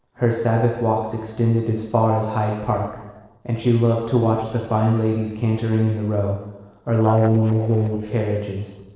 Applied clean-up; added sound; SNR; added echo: neural separator model SepFormer DNS4.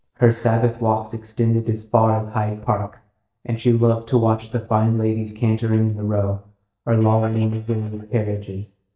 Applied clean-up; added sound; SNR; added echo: neural mask model DeepFilterNet 3.